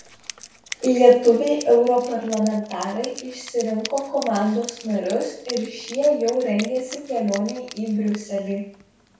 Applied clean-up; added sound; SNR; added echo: none; Wind instrument, woodwind instrument; 18 dB; reverberation time 0.6 s.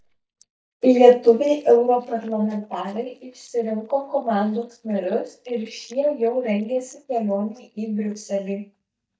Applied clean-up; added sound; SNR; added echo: neural mask model DeepFilterNet 3.